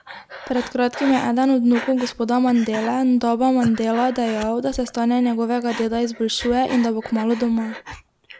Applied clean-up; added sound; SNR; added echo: none; Breathing; 16 dB; none.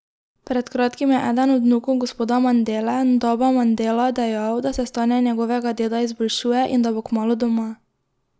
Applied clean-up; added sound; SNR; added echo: none; none; none; none.